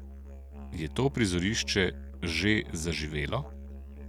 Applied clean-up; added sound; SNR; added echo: none; Musical instrument; 11 dB; none.